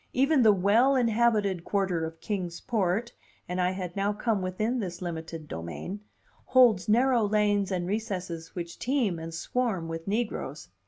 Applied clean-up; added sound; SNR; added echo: none; none; none; none.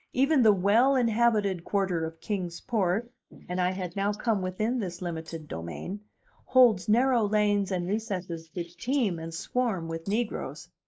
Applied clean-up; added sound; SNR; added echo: neural mask model Resemble Enhance denoiser.